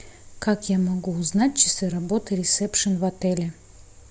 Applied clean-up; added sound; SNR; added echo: none; none; none; none.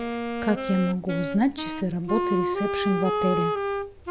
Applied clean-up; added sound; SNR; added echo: none; Wind instrument, woodwind instrument; 3 dB; none.